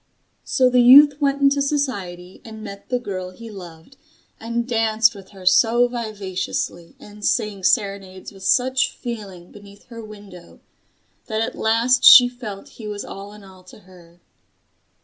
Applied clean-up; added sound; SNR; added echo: none; none; none; none.